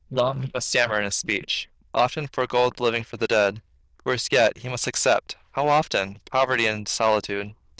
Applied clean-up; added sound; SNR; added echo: neural diffusion model UNIVERSE++.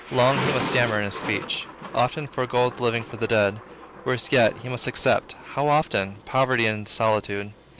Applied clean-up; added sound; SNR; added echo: none; Thunder; 11 dB; none.